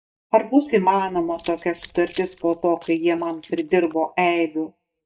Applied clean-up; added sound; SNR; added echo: neural mask model DeepFilterNet 3.